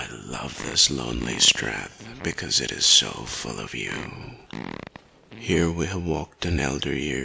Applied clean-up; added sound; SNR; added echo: none; Fart; 14 dB; none.